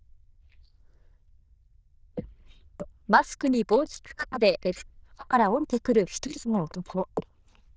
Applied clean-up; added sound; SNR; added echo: neural diffusion model UNIVERSE++.